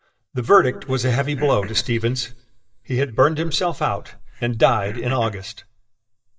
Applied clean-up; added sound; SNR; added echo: neural mask model DeepFilterNet 3.